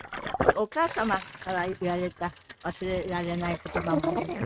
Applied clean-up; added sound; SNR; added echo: neural mask model RNNoise.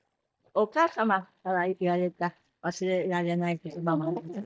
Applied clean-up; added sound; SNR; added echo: neural mask model DeepFilterNet 3.